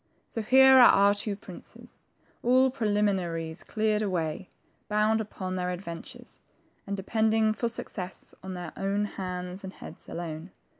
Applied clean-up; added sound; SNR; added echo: none; none; none; none.